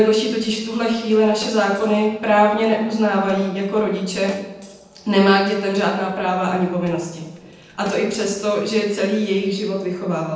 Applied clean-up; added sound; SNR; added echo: neural separator model SepFormer DNS4.